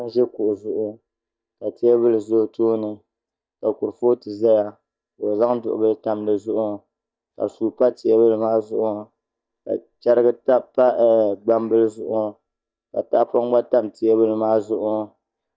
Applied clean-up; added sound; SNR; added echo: neural mask model DeepFilterNet 3.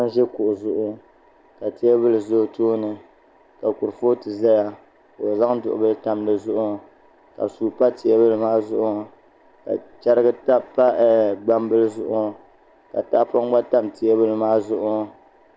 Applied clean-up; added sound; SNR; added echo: none; none; none; none.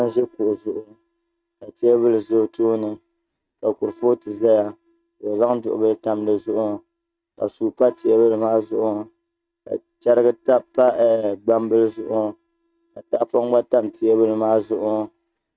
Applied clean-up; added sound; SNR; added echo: neural mask model RNNoise.